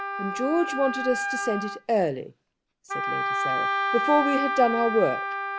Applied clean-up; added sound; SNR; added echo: none; Wind instrument, woodwind instrument; 2 dB; none.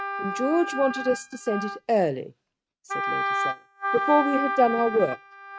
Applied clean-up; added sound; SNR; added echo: neural mask model RNNoise.